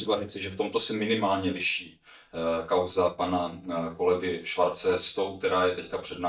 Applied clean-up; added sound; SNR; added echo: neural mask model DeepFilterNet 3.